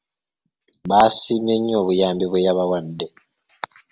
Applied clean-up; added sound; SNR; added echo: none; none; none; none.